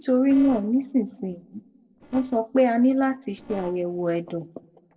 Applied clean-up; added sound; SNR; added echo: neural separator model SepFormer DNS4.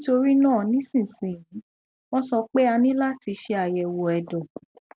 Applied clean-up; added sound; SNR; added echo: none; none; none; none.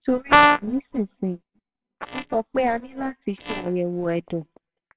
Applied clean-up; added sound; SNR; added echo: neural separator model SepFormer WHAMR!.